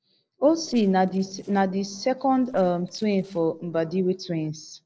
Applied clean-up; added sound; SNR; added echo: neural separator model SepFormer DNS4.